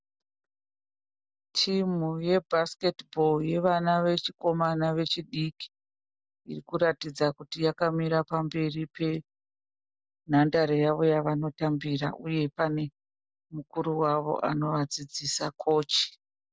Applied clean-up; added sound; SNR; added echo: none; none; none; none.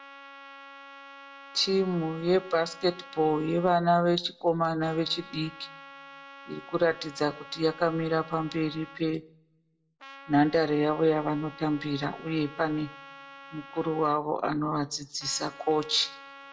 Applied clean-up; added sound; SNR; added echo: none; Trumpet; 19 dB; reverberation time 0.3 s.